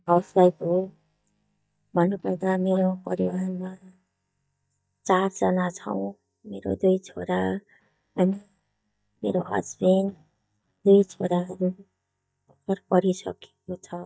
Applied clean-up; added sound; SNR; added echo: neural mask model DeepFilterNet 3.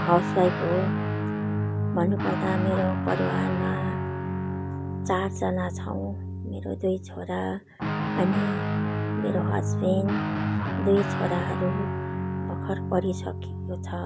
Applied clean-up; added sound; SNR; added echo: none; Guitar; 0 dB; none.